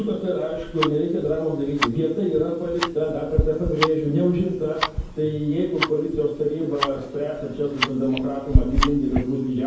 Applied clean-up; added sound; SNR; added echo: none; Tick-tock; 4 dB; reverberation time 0.9 s.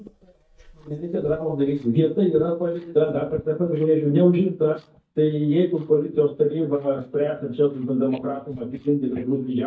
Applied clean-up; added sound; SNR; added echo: neural mask model DeepFilterNet 3.